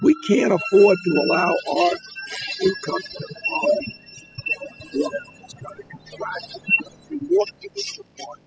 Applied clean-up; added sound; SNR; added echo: classical method spectral subtraction.